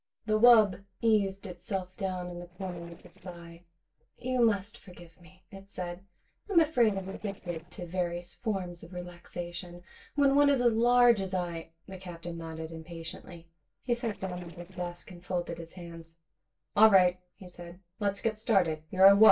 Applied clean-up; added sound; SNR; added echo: neural separator model SepFormer DNS4.